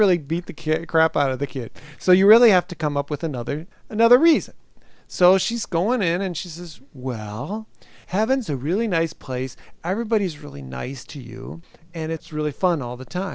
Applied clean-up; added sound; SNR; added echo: none; none; none; none.